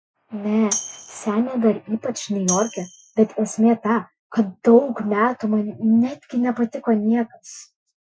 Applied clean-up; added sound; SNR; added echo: classical method Wiener filter.